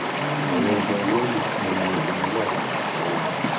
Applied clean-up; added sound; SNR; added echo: none; Stream; -4 dB; reverberation time 0.4 s.